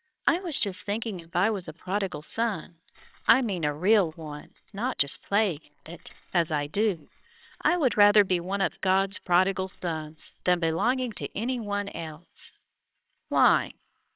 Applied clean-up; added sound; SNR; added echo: neural separator model SepFormer WHAMR!.